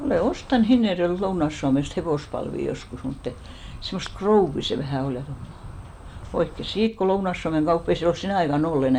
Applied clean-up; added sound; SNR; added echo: none; Insect; 17 dB; none.